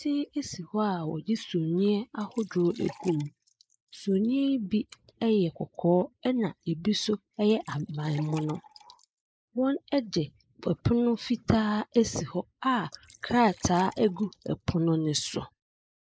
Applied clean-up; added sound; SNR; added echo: neural mask model Resemble Enhance denoiser.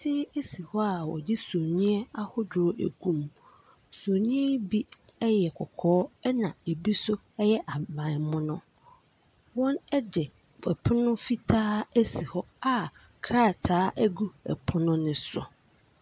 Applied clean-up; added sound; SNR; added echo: none; none; none; none.